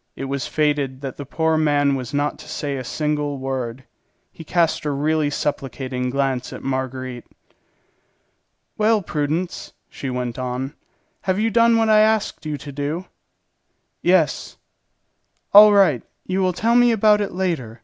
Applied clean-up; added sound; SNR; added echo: none; none; none; none.